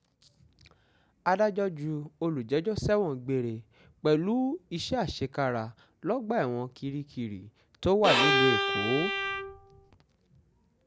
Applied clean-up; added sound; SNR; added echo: none; Bowed string instrument; -3 dB; none.